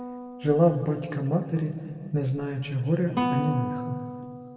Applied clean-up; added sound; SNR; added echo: none; Guitar; 7 dB; reverberation time 2.3 s.